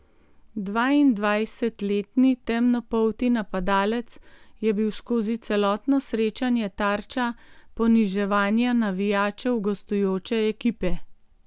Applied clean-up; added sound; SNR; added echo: none; none; none; none.